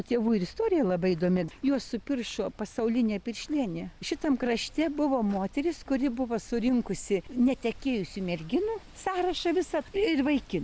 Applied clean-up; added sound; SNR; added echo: none; none; none; none.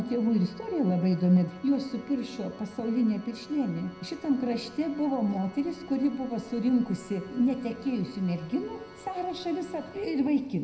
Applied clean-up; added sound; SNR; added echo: none; Organ; 19 dB; reverberation time 0.7 s.